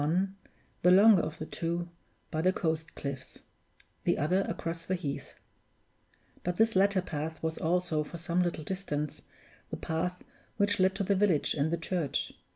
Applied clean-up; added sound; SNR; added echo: none; none; none; none.